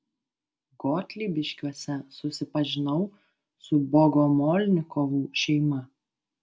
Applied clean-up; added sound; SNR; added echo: none; none; none; none.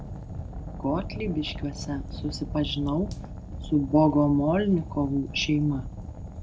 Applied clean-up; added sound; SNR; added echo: none; Fire; 9 dB; none.